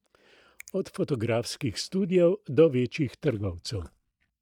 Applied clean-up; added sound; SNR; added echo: neural mask model DeepFilterNet 3.